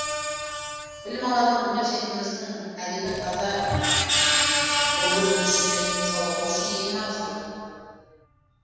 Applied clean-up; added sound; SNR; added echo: none; Screech; 0 dB; reverberation time 2.1 s.